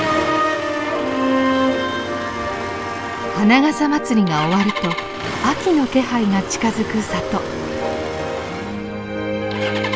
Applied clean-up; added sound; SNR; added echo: none; Engine starting; 10 dB; none.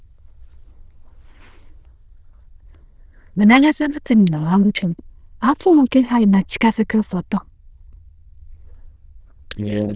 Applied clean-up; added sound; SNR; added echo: neural diffusion model UNIVERSE++.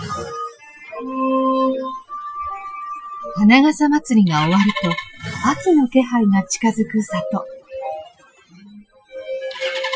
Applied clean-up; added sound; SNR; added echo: classical method Wiener filter.